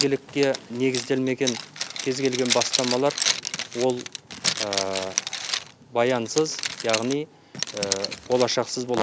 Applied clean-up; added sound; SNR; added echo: none; Zipper (clothing); 4 dB; none.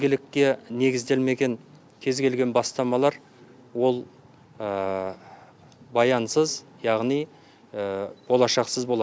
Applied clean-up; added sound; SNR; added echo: none; none; none; none.